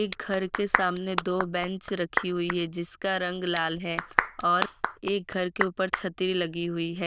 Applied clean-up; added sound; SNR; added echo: neural diffusion model UNIVERSE++.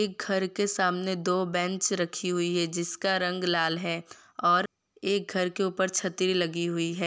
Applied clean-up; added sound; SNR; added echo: none; none; none; none.